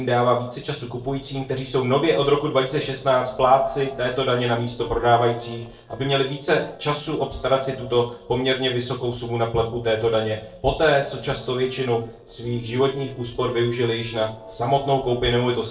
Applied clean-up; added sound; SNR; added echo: neural separator model SepFormer DNS4.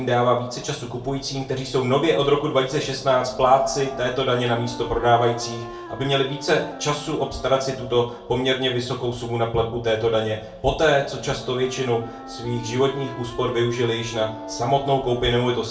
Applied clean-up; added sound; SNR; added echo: none; Wind instrument, woodwind instrument; 18 dB; reverberation time 0.3 s.